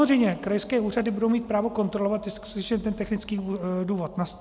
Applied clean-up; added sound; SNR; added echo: none; none; none; none.